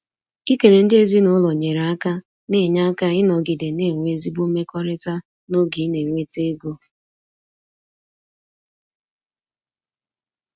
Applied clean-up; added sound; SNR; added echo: none; none; none; none.